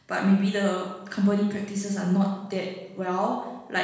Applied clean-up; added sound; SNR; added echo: none; none; none; reverberation time 1.1 s.